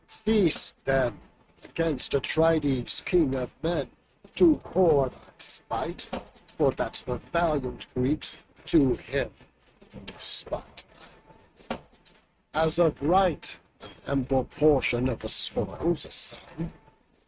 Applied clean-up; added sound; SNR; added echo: neural mask model RNNoise.